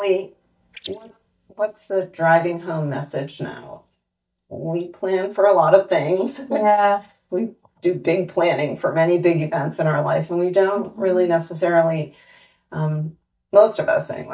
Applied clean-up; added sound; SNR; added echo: neural mask model DeepFilterNet 3.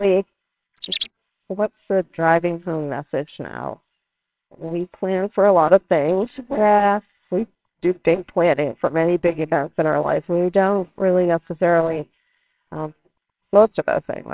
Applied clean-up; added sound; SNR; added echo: neural separator model SepFormer WHAMR!.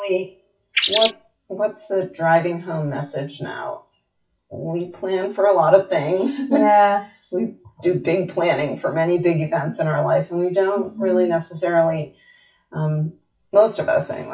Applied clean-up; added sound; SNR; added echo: classical method WPE with log-MMSE.